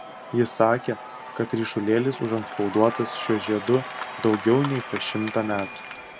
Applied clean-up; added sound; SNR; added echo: none; Applause / Crowd / Cheering; 11 dB; none.